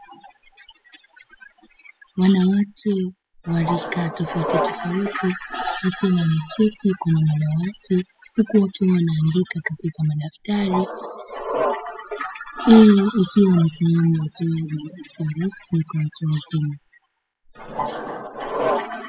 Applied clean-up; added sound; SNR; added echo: classical method spectral subtraction.